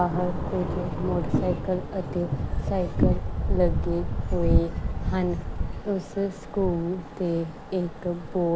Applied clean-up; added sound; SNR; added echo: none; Thunder / Rain; 7 dB; none.